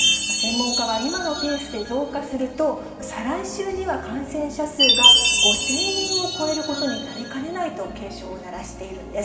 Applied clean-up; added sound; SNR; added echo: none; Chime; -3 dB; reverberation time 2.6 s.